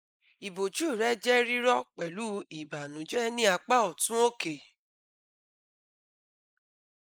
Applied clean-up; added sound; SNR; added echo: neural mask model Resemble Enhance denoiser.